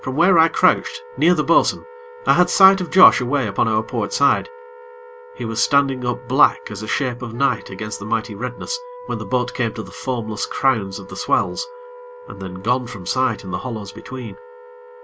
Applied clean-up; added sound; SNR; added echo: none; Wind instrument, woodwind instrument; 18 dB; none.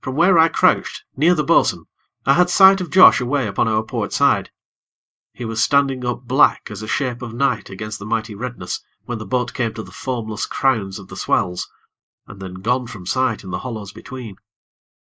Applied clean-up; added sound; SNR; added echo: neural mask model Resemble Enhance denoiser.